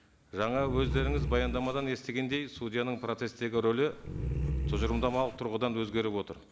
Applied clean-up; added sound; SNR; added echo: none; Growling; 1 dB; none.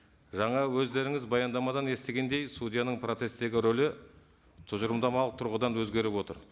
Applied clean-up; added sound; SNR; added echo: none; none; none; none.